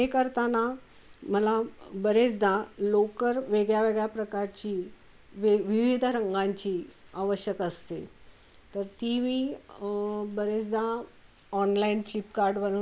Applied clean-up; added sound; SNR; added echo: none; none; none; none.